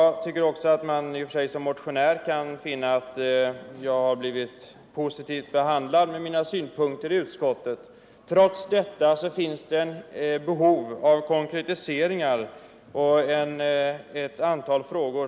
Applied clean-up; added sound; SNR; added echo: none; none; none; none.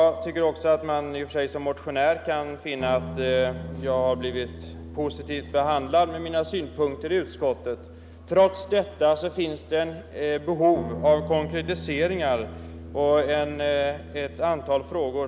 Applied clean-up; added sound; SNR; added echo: none; Guitar; 14 dB; none.